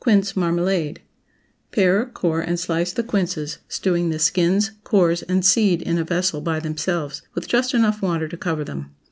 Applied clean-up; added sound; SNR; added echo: none; none; none; none.